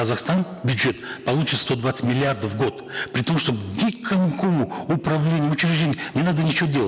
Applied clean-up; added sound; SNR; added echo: none; none; none; none.